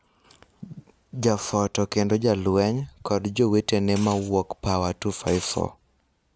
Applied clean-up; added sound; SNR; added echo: none; Liquid; 17 dB; none.